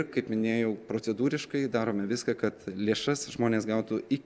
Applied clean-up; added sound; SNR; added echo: none; none; none; none.